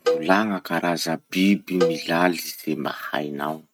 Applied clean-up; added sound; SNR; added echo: neural mask model RNNoise.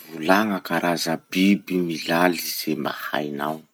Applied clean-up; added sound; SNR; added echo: none; none; none; none.